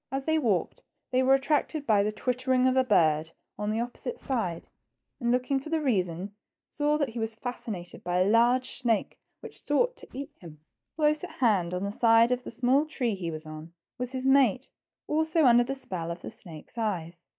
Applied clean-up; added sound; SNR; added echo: neural mask model DeepFilterNet 3.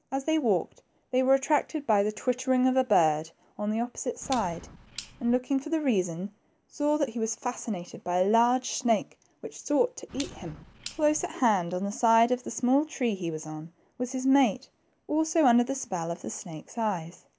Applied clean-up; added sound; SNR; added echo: none; Clock; 18 dB; none.